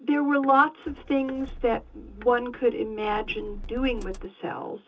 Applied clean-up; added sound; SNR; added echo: none; Motor vehicle (road); 14 dB; reverberation time 0.2 s.